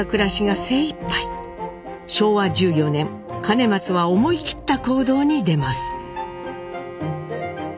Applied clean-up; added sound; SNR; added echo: none; Bowed string instrument; 18 dB; none.